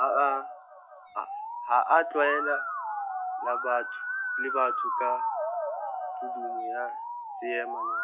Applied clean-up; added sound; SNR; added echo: classical method log-MMSE.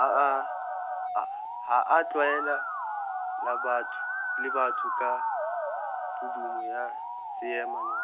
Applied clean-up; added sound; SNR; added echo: none; Musical instrument; 1 dB; none.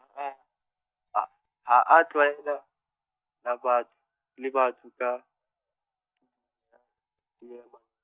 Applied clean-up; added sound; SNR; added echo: neural mask model DeepFilterNet 3.